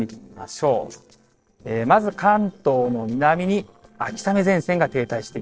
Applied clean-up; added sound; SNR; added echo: neural separator model SepFormer DNS4.